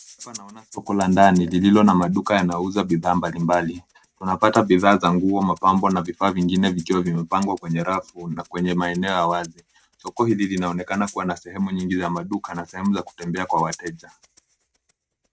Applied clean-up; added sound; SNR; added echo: neural mask model RNNoise.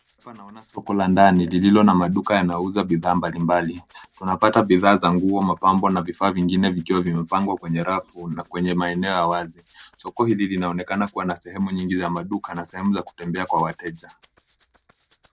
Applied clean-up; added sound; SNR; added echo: neural separator model SepFormer DNS4.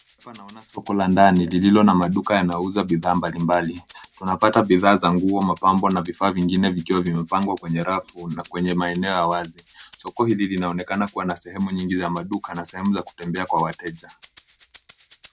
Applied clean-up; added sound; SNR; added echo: none; Rattle (instrument); 15 dB; none.